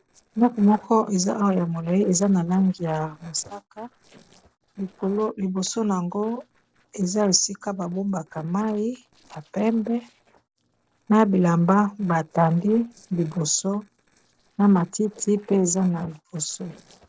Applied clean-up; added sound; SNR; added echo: neural separator model SepFormer DNS4.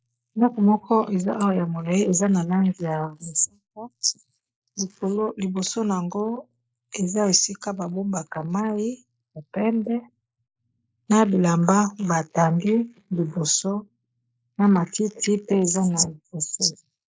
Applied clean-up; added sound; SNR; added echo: neural mask model Resemble Enhance denoiser.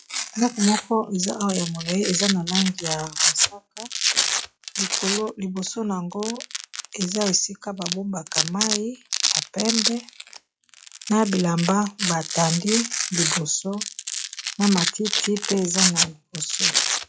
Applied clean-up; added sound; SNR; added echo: classical method log-MMSE.